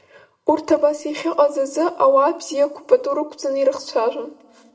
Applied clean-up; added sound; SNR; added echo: none; none; none; reverberation time 0.6 s.